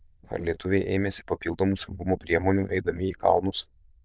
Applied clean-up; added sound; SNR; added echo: neural diffusion model UNIVERSE++.